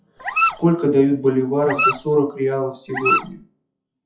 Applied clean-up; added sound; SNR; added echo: classical method WPE with log-MMSE.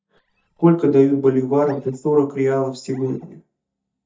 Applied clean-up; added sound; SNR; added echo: neural mask model DeepFilterNet 3.